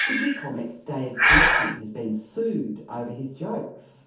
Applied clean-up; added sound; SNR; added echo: none; Breathing; -4 dB; reverberation time 0.6 s.